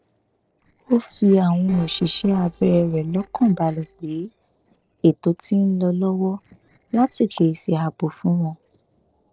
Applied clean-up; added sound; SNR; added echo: neural separator model SepFormer DNS4.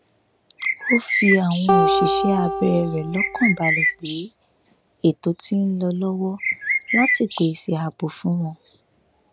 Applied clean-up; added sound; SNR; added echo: none; Acoustic guitar + Bird; 0 dB; none.